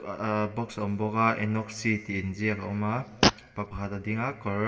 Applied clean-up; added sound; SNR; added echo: none; Fart; 0 dB; reverberation time 1.3 s.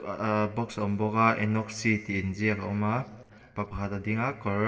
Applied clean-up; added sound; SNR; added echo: neural separator model SepFormer DNS4.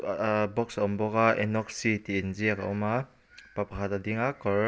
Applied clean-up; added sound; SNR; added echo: none; none; none; none.